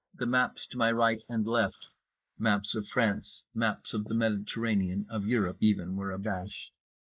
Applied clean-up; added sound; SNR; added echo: neural mask model Resemble Enhance denoiser.